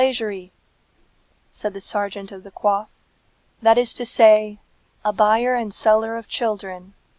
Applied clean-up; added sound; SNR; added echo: none; none; none; none.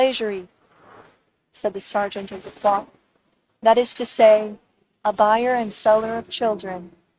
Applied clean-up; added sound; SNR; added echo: neural mask model RNNoise.